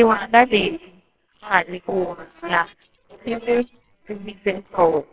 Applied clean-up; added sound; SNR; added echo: neural separator model SepFormer WHAMR!.